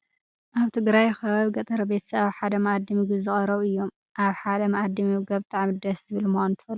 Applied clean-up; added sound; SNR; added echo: none; none; none; none.